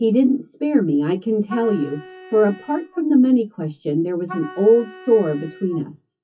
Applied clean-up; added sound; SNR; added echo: classical method WPE with log-MMSE.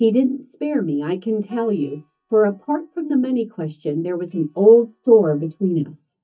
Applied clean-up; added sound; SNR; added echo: neural mask model DeepFilterNet 3.